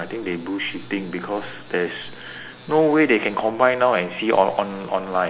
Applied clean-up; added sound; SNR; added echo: none; none; none; none.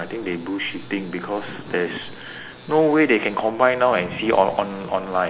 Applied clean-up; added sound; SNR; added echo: none; Thunder; 20 dB; none.